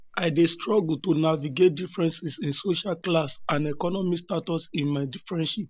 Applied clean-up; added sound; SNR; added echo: none; Chewing, mastication; 19 dB; none.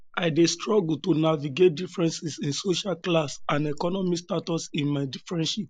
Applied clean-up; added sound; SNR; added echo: neural mask model Resemble Enhance denoiser.